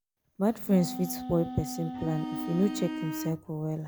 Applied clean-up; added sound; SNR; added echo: none; Bowed string instrument + Wind instrument, woodwind instrument; 7 dB; none.